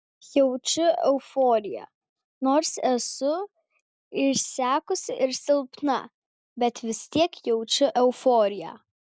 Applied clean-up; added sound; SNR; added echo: none; none; none; none.